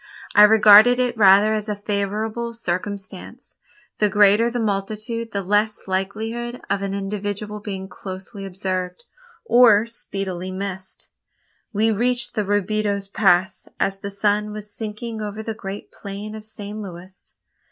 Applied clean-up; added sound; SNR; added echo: none; none; none; none.